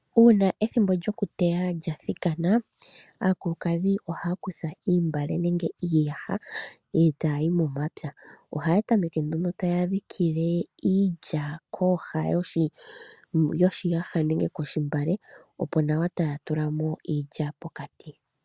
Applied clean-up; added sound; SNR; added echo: none; none; none; none.